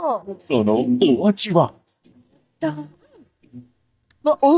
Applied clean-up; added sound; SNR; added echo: neural mask model DeepFilterNet 3.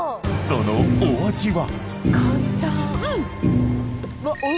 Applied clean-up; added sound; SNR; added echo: none; Thump, thud; -1 dB; none.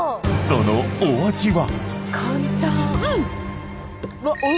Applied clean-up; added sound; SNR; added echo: none; none; none; none.